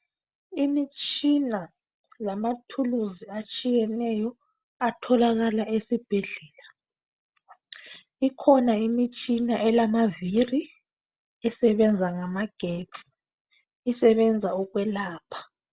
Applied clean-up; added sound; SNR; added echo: none; none; none; none.